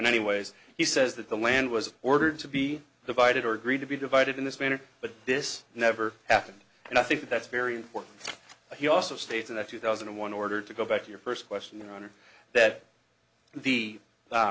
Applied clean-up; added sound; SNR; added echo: none; none; none; none.